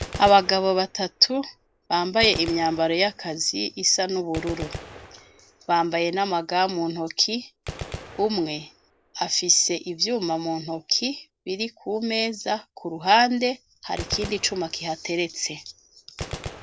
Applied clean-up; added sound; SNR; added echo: none; Gunshot, gunfire; 16 dB; none.